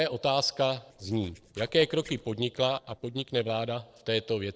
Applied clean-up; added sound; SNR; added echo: neural separator model SepFormer DNS4.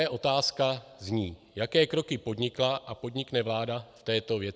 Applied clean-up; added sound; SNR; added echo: none; none; none; none.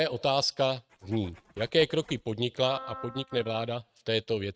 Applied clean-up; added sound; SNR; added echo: neural mask model RNNoise.